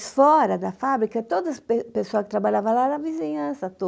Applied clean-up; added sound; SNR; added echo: none; none; none; none.